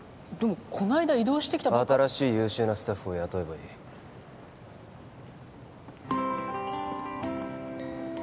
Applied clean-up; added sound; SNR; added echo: none; none; none; none.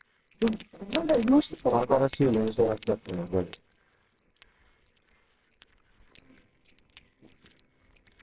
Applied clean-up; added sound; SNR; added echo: neural separator model SepFormer WHAMR!.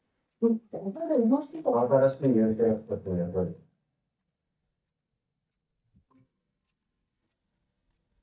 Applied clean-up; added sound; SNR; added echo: neural mask model DeepFilterNet 3.